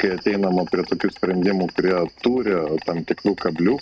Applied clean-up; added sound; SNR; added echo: neural mask model RNNoise.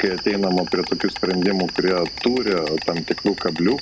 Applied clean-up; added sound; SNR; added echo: none; Insect; 10 dB; none.